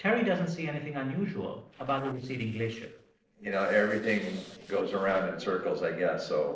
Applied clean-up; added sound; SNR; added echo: neural separator model SepFormer DNS4.